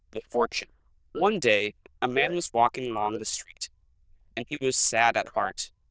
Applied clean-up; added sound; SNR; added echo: neural diffusion model UNIVERSE++.